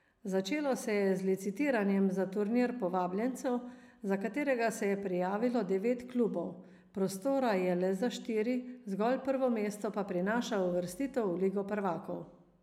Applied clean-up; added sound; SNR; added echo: none; none; none; none.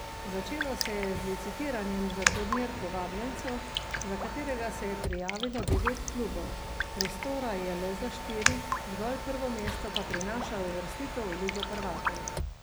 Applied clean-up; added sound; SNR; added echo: none; Mechanisms + Raindrop; -1 dB; none.